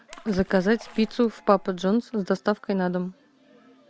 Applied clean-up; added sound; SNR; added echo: none; Water / Splash, splatter; 18 dB; none.